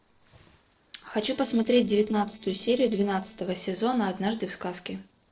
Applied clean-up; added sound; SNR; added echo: neural separator model SepFormer DNS4.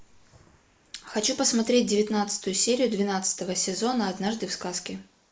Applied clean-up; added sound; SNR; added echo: neural mask model Resemble Enhance denoiser.